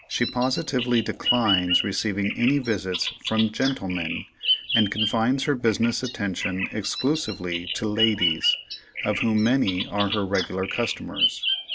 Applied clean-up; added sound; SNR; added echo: none; Bird vocalization, bird call, bird song; 4 dB; none.